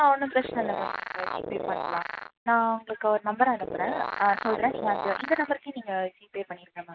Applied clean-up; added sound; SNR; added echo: none; Animal; 5 dB; none.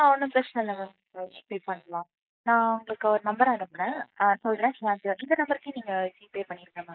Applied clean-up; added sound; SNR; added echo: neural mask model Resemble Enhance denoiser.